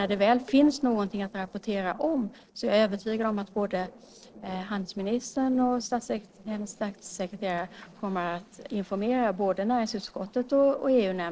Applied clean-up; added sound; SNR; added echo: neural separator model SepFormer DNS4.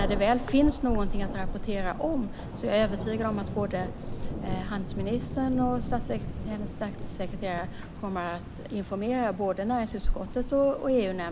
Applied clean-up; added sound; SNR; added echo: none; Thunder; 3 dB; none.